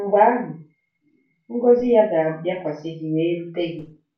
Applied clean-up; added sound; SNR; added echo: none; none; none; reverberation time 0.3 s.